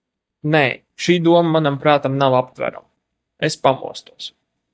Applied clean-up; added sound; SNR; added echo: neural mask model DeepFilterNet 3.